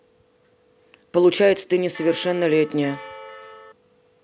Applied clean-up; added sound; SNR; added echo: none; Bell; 16 dB; none.